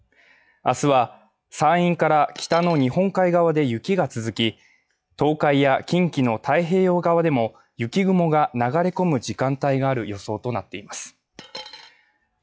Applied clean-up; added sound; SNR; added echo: classical method log-MMSE.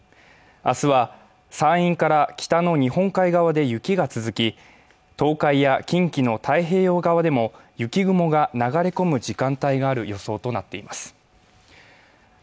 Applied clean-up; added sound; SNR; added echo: none; none; none; none.